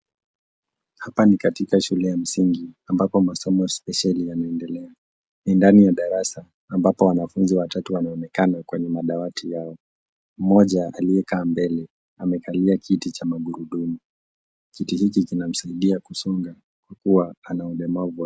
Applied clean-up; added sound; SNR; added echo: none; none; none; none.